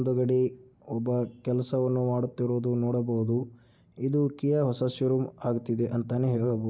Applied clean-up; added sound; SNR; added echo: none; none; none; none.